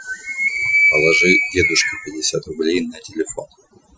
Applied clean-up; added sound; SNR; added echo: classical method Wiener filter.